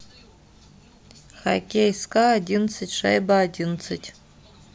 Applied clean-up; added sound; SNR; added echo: none; none; none; none.